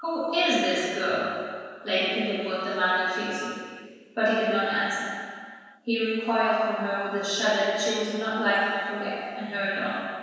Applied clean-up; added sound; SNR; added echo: none; none; none; reverberation time 1.9 s.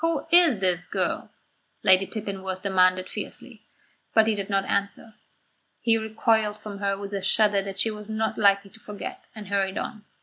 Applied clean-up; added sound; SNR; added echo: none; none; none; none.